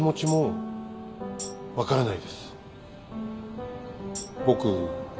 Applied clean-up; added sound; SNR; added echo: none; Tambourine; 15 dB; reverberation time 0.9 s.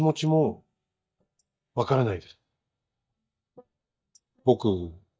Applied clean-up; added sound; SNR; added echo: neural mask model DeepFilterNet 3.